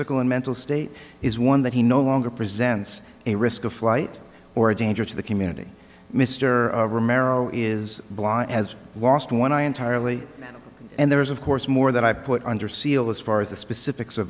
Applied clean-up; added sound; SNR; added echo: none; none; none; none.